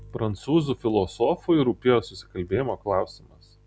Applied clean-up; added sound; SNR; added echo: none; none; none; none.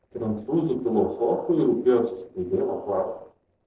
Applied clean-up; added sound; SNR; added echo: neural separator model SepFormer DNS4.